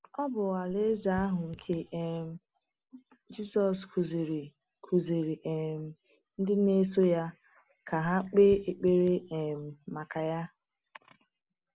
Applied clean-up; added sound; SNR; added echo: none; Raindrop / Drip; 19 dB; none.